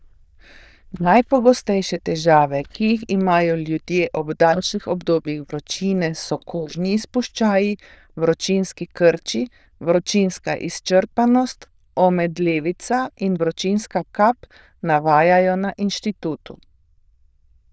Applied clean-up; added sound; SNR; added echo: neural diffusion model UNIVERSE++.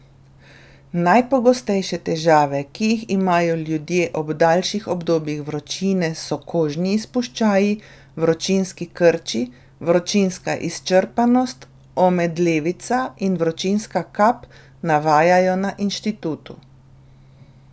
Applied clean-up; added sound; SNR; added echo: none; none; none; none.